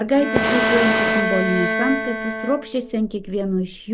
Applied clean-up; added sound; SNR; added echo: none; Bowed string instrument + Fire; 1 dB; none.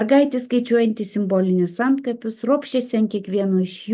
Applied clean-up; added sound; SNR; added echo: none; none; none; none.